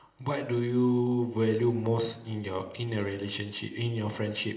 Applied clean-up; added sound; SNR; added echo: none; none; none; reverberation time 0.9 s.